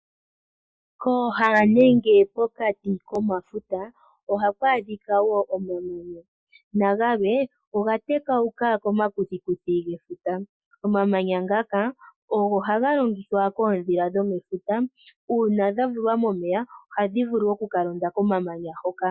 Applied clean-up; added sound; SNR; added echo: none; none; none; none.